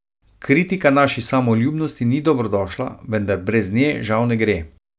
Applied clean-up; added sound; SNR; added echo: none; none; none; none.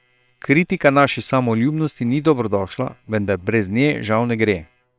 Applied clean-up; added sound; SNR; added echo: neural separator model SepFormer WHAM!.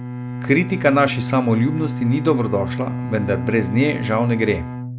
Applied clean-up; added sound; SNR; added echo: none; Bowed string instrument; 6 dB; none.